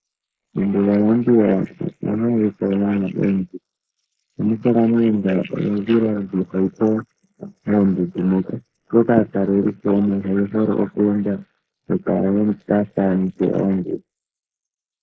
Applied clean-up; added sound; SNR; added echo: neural mask model Resemble Enhance denoiser.